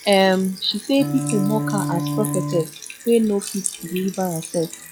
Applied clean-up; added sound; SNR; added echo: classical method log-MMSE.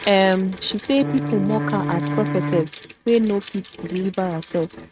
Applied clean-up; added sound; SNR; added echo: neural mask model RNNoise.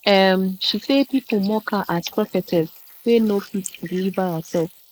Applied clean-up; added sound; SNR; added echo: neural mask model Resemble Enhance denoiser.